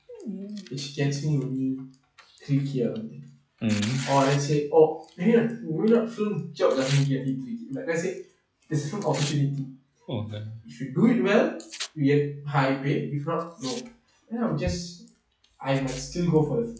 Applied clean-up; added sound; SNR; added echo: classical method log-MMSE.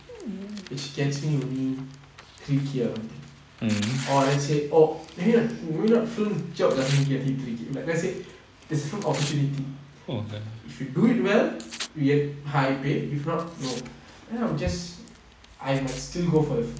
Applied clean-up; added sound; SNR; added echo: none; Tearing; 18 dB; none.